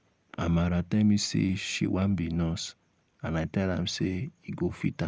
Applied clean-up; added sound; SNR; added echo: none; none; none; none.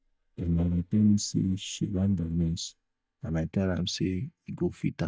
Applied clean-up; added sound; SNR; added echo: neural mask model DeepFilterNet 3.